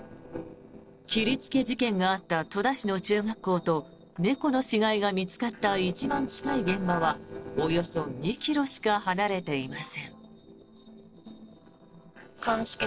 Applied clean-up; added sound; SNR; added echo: neural separator model SepFormer DNS4.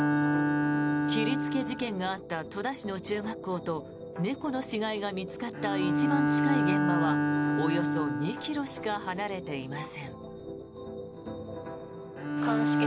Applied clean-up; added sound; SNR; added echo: none; Bowed string instrument; -3 dB; none.